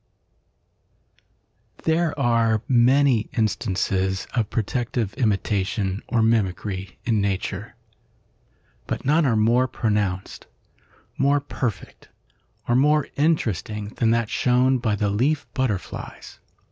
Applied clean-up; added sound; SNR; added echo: none; none; none; none.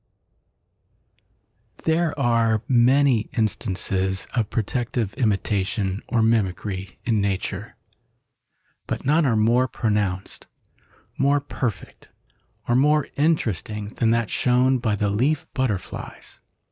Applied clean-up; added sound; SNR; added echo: neural mask model Resemble Enhance denoiser.